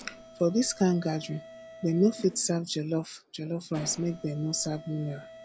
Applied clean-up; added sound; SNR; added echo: none; Mechanisms; 18 dB; none.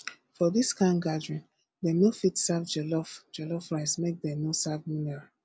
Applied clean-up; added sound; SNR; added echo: none; none; none; none.